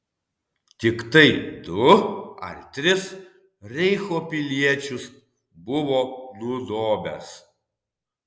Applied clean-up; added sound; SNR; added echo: none; none; none; none.